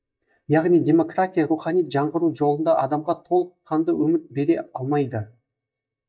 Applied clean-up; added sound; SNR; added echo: neural mask model DeepFilterNet 3.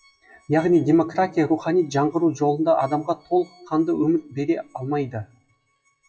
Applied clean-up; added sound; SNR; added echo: classical method WPE with log-MMSE.